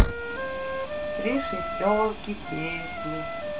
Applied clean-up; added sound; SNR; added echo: none; Wind instrument, woodwind instrument; 5 dB; reverberation time 0.2 s.